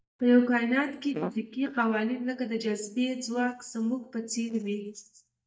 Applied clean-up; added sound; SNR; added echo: neural mask model DeepFilterNet 3.